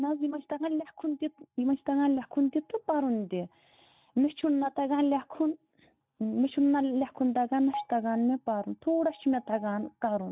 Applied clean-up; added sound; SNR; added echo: neural mask model DeepFilterNet 3.